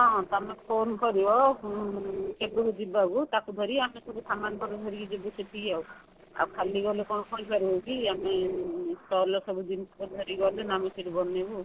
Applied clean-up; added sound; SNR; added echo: neural separator model SepFormer DNS4.